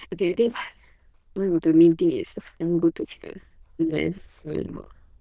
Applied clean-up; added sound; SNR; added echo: neural diffusion model UNIVERSE++.